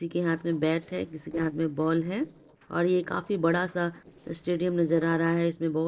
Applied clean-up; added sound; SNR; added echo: neural separator model SepFormer DNS4.